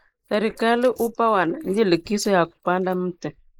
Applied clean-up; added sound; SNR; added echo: neural mask model Resemble Enhance denoiser.